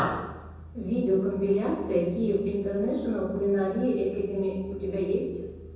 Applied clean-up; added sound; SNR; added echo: none; none; none; reverberation time 1.1 s.